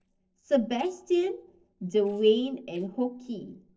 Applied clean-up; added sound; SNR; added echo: neural separator model SepFormer DNS4.